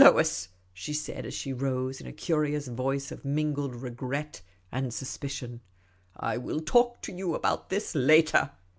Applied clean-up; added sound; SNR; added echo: none; none; none; none.